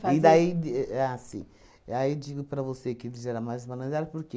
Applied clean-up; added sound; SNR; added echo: none; none; none; none.